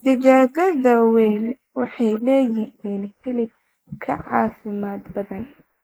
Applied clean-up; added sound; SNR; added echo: neural mask model Resemble Enhance denoiser.